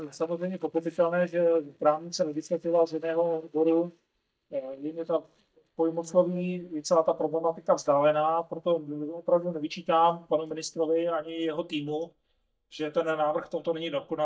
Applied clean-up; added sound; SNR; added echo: neural mask model DeepFilterNet 3.